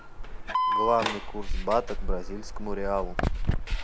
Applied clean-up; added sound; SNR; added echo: none; Alarm; -3 dB; none.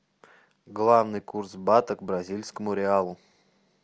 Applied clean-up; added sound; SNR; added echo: none; none; none; none.